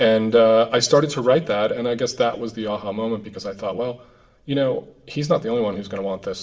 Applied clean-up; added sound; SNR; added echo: none; none; none; reverberation time 0.7 s.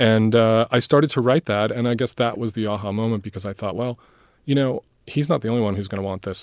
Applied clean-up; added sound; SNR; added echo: none; none; none; none.